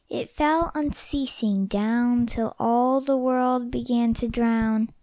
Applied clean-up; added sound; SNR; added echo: none; none; none; none.